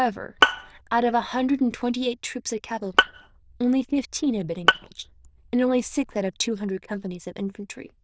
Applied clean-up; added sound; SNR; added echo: neural diffusion model UNIVERSE++.